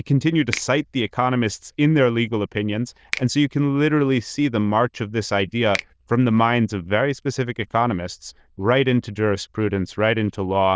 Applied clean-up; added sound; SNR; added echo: neural diffusion model UNIVERSE++.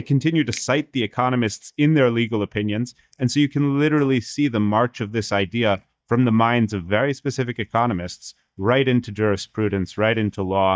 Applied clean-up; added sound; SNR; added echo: neural mask model DeepFilterNet 3.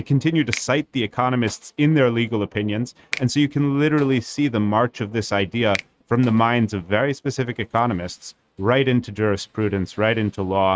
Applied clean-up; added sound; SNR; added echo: neural mask model RNNoise.